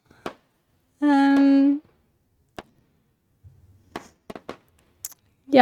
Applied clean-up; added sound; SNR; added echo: neural mask model RNNoise.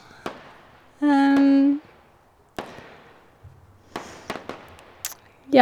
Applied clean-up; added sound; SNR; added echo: none; Fireworks; 17 dB; none.